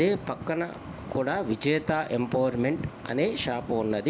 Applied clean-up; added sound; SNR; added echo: none; none; none; none.